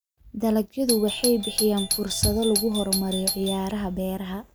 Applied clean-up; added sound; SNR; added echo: none; Doorbell; 5 dB; none.